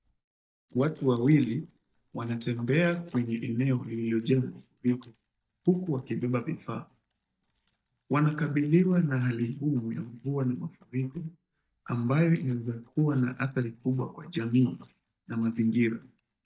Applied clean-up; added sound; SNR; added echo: neural mask model DeepFilterNet 3.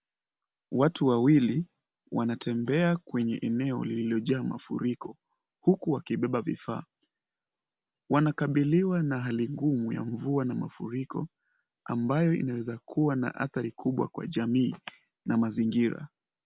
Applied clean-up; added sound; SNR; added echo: none; none; none; none.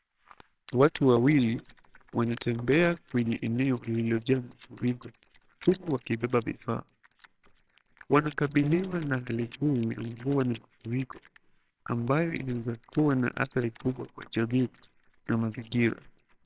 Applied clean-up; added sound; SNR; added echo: neural separator model SepFormer WHAMR!.